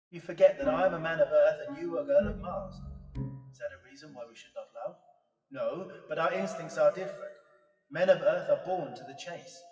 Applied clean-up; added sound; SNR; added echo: classical method WPE with log-MMSE.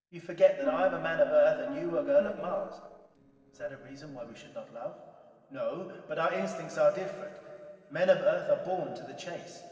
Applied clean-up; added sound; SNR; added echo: neural separator model SepFormer DNS4.